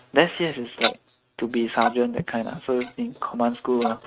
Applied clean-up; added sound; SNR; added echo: neural mask model RNNoise.